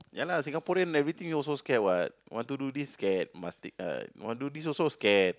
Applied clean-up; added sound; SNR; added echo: none; none; none; none.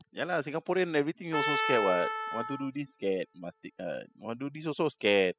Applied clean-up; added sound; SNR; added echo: classical method spectral subtraction.